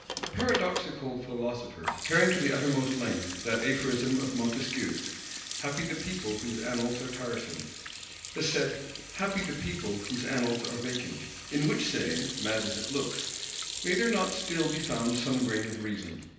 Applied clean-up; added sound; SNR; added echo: none; Sink (filling or washing) / Hands; 7 dB; reverberation time 0.9 s.